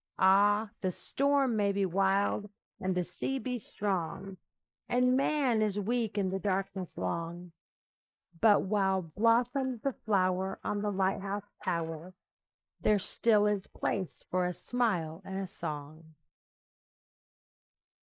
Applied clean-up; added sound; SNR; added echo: neural mask model Resemble Enhance denoiser.